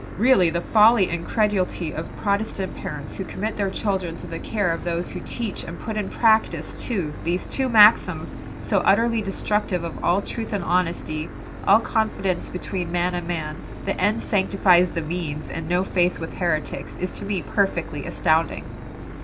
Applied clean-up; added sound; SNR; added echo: none; Engine / Boat, Water vehicle; 10 dB; none.